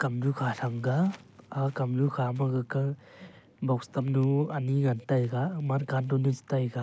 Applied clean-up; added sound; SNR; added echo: none; none; none; none.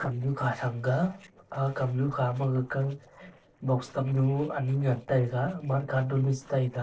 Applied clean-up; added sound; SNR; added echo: neural separator model SepFormer DNS4.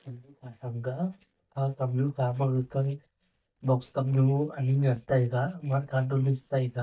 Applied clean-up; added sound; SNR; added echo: neural mask model DeepFilterNet 3.